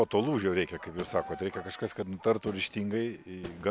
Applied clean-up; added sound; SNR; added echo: none; Crowd / Fireworks; 17 dB; none.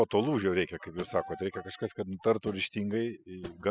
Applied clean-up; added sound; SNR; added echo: classical method spectral subtraction.